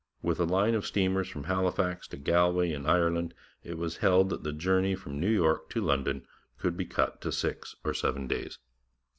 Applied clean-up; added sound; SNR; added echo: none; none; none; none.